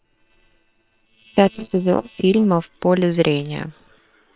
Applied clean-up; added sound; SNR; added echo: neural separator model SepFormer WHAM!.